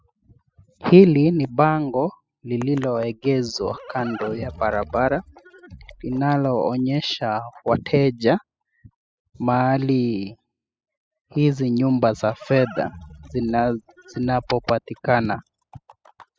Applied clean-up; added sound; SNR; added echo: classical method spectral subtraction.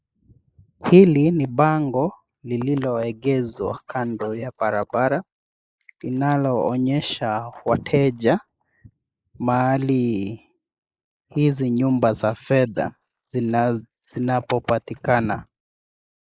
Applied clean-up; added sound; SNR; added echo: neural mask model Resemble Enhance denoiser.